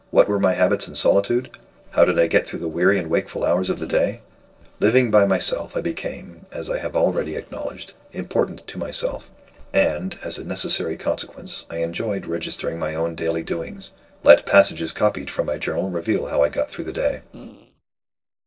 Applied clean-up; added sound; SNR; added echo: neural separator model SepFormer DNS4.